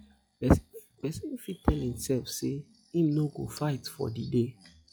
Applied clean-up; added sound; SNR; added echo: classical method log-MMSE.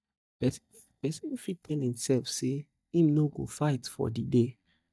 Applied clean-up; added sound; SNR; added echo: neural mask model DeepFilterNet 3.